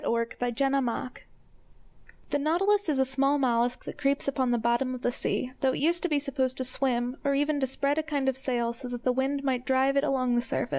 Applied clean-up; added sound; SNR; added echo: none; none; none; none.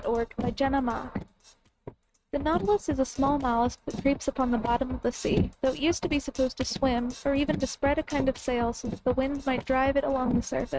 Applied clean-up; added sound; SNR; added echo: neural mask model RNNoise.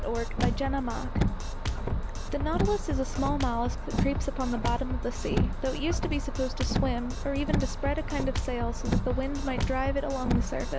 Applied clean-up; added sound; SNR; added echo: none; Drum kit + Car; -3 dB; none.